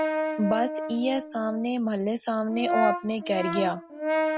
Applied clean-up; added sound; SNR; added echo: none; Brass instrument; 2 dB; none.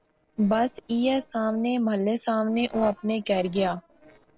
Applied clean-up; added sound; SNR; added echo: neural separator model SepFormer DNS4.